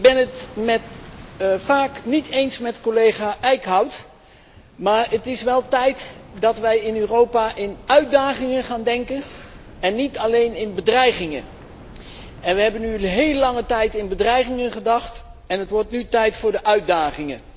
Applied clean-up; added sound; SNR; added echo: none; Waves, surf; 20 dB; none.